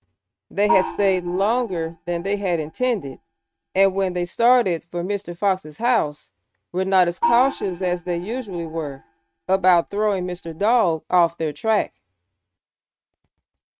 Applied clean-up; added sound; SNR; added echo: neural mask model RNNoise.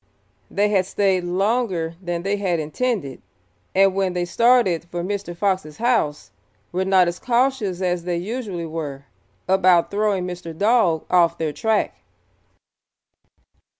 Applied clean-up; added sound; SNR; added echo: none; none; none; none.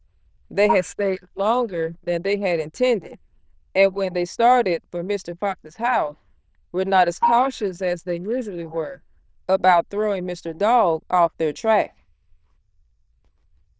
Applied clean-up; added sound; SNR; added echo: neural diffusion model UNIVERSE++.